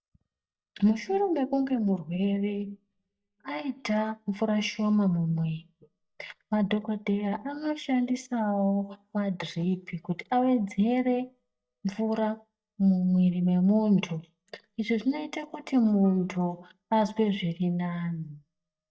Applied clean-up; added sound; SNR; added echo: neural mask model DeepFilterNet 3.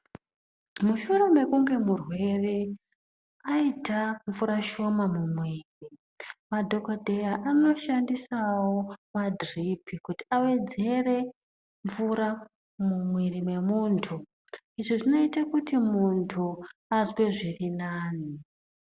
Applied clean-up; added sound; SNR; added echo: none; none; none; none.